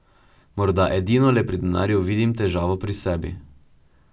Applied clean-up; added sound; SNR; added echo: none; none; none; none.